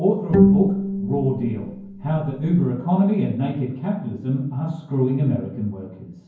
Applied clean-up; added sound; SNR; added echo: none; Bowed string instrument; -2 dB; reverberation time 0.9 s.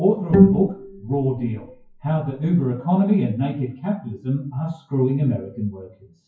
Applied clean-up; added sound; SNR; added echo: classical method WPE with log-MMSE.